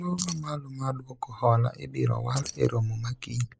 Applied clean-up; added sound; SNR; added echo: neural mask model Resemble Enhance denoiser.